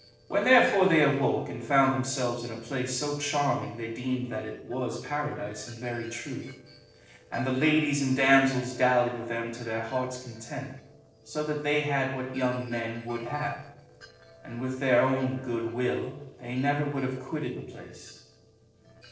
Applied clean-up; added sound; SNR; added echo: neural separator model SepFormer DNS4.